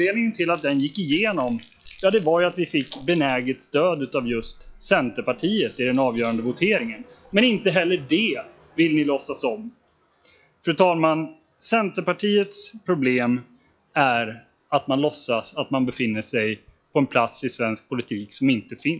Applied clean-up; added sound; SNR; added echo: classical method log-MMSE.